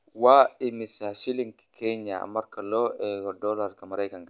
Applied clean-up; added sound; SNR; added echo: none; none; none; none.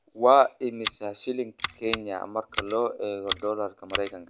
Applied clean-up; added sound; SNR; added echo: none; Scissors; 6 dB; none.